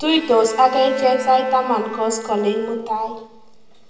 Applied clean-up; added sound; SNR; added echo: none; Bowed string instrument; 16 dB; reverberation time 0.9 s.